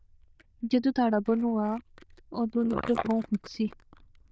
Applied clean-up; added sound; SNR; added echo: neural diffusion model UNIVERSE++.